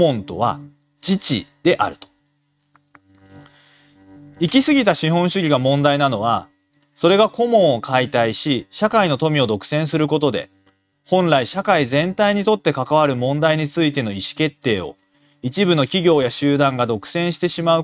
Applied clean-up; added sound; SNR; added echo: neural mask model RNNoise.